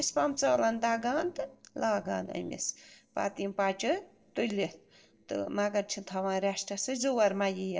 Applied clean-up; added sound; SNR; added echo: neural separator model SepFormer DNS4.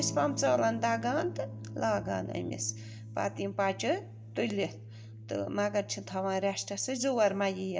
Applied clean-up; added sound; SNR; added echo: none; Electric guitar / Strum; 12 dB; reverberation time 0.3 s.